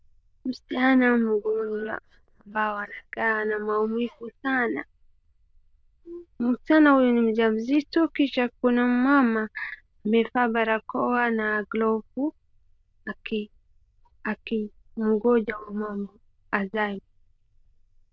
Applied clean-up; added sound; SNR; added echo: neural diffusion model UNIVERSE++.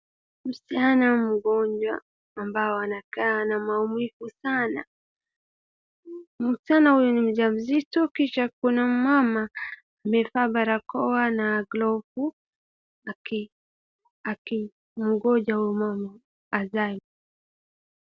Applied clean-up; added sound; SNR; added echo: none; none; none; none.